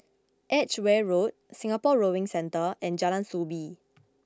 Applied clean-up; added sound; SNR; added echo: none; none; none; none.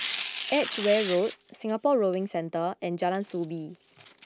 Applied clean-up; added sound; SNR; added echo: none; Tearing; 7 dB; none.